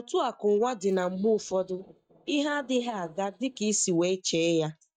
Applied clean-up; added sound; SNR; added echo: neural mask model DeepFilterNet 3.